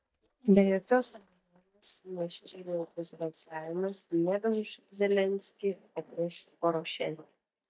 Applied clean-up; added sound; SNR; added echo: neural mask model DeepFilterNet 3.